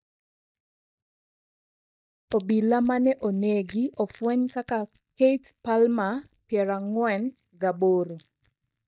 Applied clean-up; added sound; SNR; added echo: neural mask model DeepFilterNet 3.